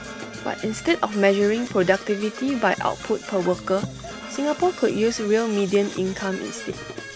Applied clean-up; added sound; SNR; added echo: none; Brass instrument / Percussion; 12 dB; none.